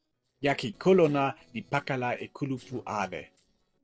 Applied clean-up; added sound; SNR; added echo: neural separator model SepFormer DNS4.